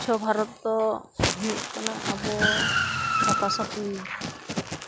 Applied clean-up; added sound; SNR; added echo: none; Car; 0 dB; none.